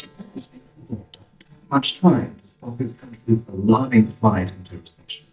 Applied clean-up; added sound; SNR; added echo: neural mask model DeepFilterNet 3.